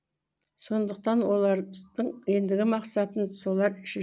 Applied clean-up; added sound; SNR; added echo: none; none; none; none.